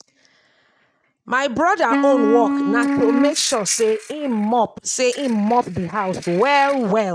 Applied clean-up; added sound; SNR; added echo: neural mask model RNNoise.